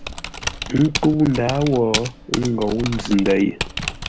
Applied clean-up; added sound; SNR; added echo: none; Typing; 8 dB; none.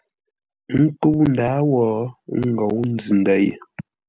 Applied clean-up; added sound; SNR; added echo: none; none; none; none.